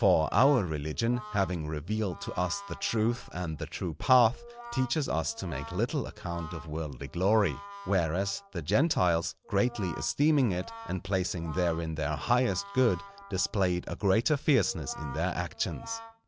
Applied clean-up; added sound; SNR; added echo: none; Brass instrument; 18 dB; none.